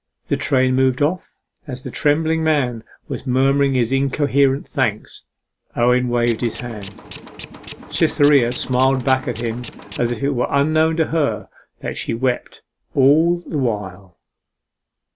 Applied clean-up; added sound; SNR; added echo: none; Tools; 15 dB; none.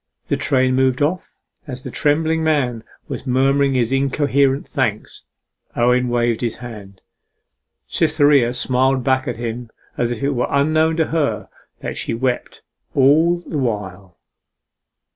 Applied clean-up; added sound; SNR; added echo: none; none; none; none.